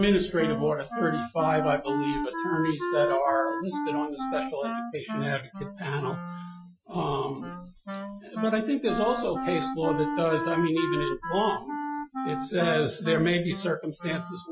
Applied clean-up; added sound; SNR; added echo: classical method Wiener filter.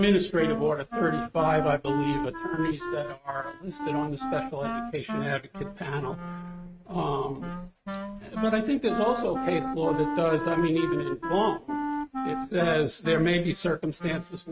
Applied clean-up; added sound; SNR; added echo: neural mask model RNNoise.